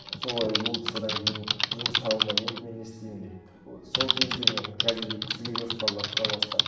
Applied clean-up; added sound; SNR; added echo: none; Typing; -4 dB; reverberation time 0.6 s.